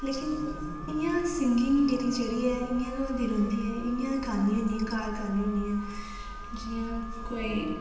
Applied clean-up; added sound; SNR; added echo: none; Alarm; 15 dB; reverberation time 1.2 s.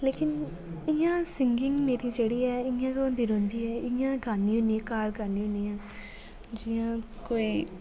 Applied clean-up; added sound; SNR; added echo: none; none; none; none.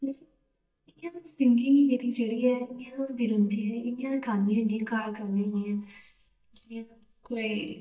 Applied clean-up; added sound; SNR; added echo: neural mask model DeepFilterNet 3.